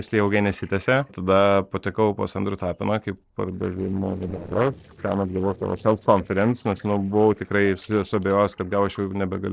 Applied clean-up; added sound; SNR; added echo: neural separator model SepFormer DNS4.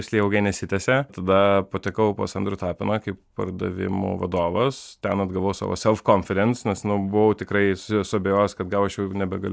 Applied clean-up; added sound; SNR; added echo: none; none; none; none.